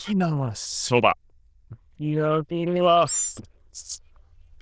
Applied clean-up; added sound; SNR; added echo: neural diffusion model UNIVERSE++.